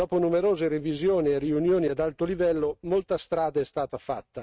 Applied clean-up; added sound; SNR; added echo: neural mask model RNNoise.